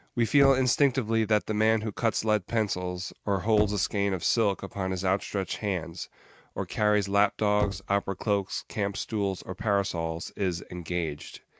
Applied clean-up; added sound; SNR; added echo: neural mask model RNNoise.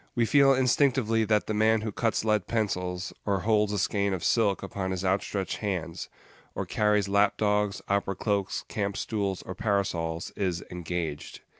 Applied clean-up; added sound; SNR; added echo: none; none; none; none.